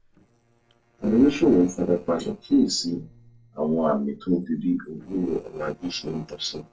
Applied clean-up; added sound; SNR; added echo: neural separator model SepFormer DNS4.